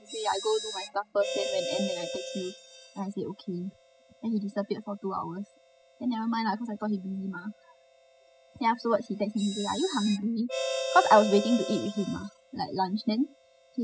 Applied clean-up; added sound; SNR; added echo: classical method spectral subtraction.